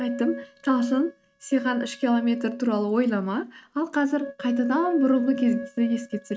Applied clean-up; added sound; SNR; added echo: neural mask model RNNoise.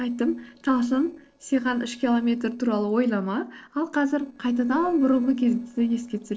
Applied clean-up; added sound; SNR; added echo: neural separator model SepFormer DNS4.